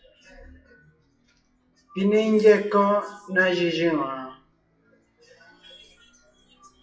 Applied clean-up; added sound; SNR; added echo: classical method WPE with log-MMSE.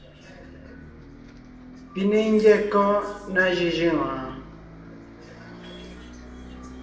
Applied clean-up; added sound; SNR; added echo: none; Bus; 17 dB; reverberation time 1.0 s.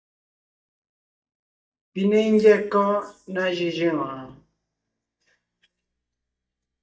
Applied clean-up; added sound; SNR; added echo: neural mask model DeepFilterNet 3.